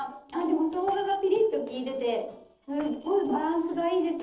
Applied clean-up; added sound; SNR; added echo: neural separator model SepFormer DNS4.